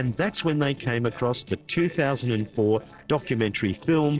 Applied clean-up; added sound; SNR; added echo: neural separator model SepFormer DNS4.